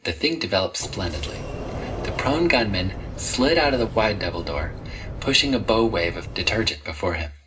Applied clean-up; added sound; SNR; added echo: none; Sliding door; 9 dB; reverberation time 0.2 s.